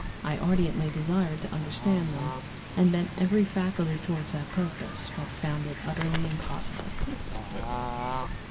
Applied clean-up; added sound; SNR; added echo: none; Bird / Fowl; 5 dB; reverberation time 1.2 s.